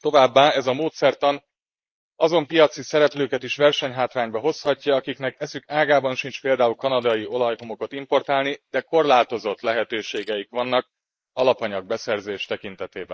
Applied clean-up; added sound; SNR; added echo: neural mask model Resemble Enhance denoiser.